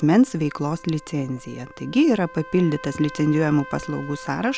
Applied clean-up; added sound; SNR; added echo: none; Trumpet; 19 dB; none.